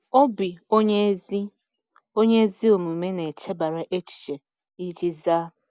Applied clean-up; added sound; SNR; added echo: none; none; none; none.